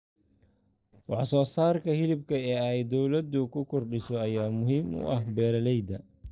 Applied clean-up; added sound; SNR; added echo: neural separator model SepFormer DNS4.